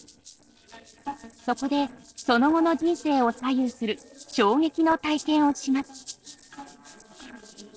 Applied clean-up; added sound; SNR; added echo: neural separator model SepFormer DNS4.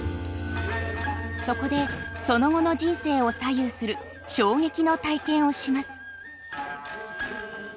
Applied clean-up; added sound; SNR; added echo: none; none; none; none.